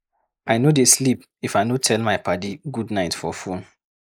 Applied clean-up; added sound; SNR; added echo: neural mask model Resemble Enhance denoiser.